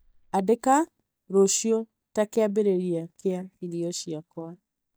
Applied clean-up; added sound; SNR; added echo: neural mask model DeepFilterNet 3.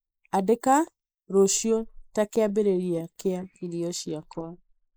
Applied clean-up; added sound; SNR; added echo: neural mask model Resemble Enhance denoiser.